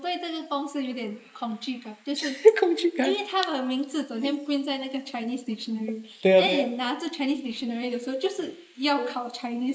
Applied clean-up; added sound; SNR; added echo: neural mask model Resemble Enhance denoiser.